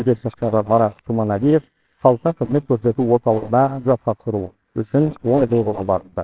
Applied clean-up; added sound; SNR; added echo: neural separator model SepFormer WHAMR!.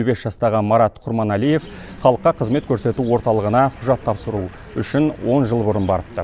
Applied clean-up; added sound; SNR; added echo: none; none; none; none.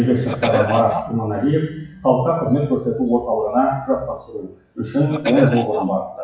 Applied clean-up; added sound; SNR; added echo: classical method WPE with log-MMSE.